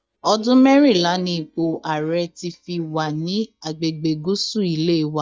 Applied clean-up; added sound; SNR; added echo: neural mask model DeepFilterNet 3.